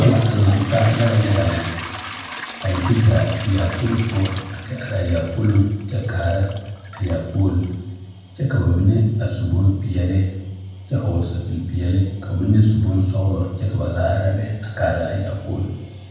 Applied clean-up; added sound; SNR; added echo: none; Trickle, dribble / Toilet flush / Hiss; 15 dB; reverberation time 1.2 s.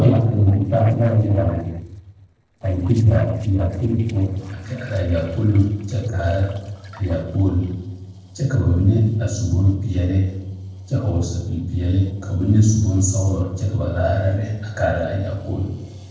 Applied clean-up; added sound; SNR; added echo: neural separator model SepFormer DNS4.